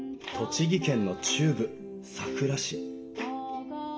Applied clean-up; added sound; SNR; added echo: none; none; none; reverberation time 0.5 s.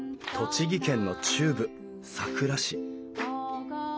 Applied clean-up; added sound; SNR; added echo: none; none; none; none.